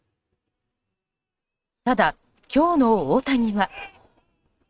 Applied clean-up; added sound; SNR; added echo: neural mask model RNNoise.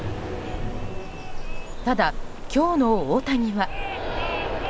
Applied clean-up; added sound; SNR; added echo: none; Bird vocalization, bird call, bird song; 5 dB; none.